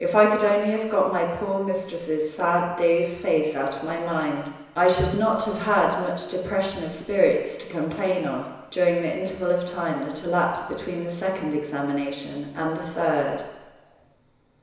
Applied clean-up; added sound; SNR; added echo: none; none; none; reverberation time 1.0 s.